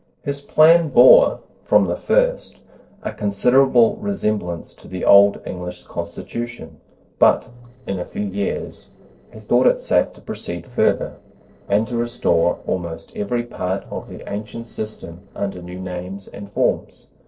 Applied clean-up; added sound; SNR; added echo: neural separator model SepFormer DNS4.